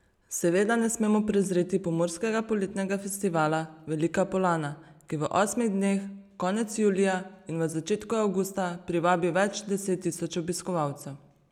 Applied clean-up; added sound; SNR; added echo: none; none; none; none.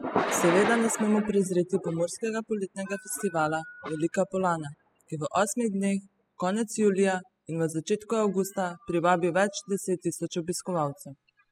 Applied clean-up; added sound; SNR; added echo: classical method spectral subtraction.